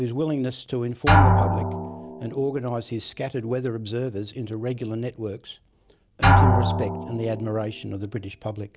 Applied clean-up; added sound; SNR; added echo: none; Drum; -4 dB; none.